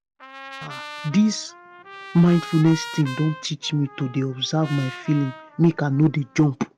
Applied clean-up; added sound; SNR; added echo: none; Trumpet; 17 dB; none.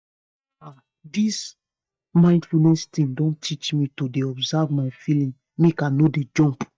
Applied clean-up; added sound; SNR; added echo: neural mask model DeepFilterNet 3.